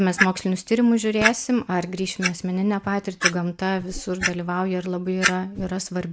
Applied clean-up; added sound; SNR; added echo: none; Clock; 6 dB; none.